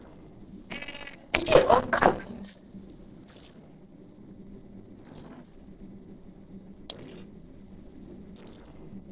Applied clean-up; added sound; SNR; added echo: neural separator model SepFormer DNS4.